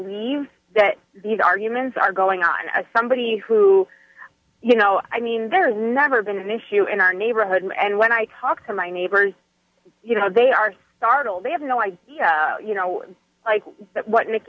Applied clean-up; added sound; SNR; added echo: none; none; none; none.